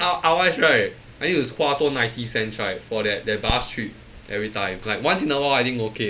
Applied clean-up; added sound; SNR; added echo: none; Crackle; 18 dB; none.